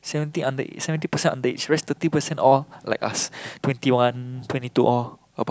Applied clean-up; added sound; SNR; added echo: none; none; none; none.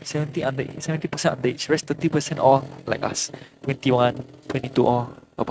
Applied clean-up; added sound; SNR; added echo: neural mask model RNNoise.